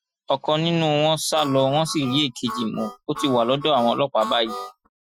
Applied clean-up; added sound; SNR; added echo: classical method Wiener filter.